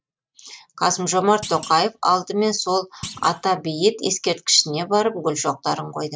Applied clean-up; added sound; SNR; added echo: neural mask model RNNoise.